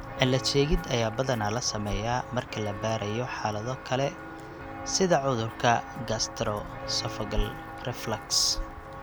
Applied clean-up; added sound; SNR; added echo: none; Walk, footsteps; 8 dB; none.